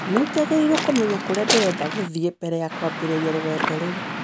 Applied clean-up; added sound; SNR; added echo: none; Waves, surf / Wind; 4 dB; none.